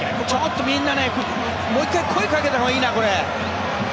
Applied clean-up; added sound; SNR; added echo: none; none; none; none.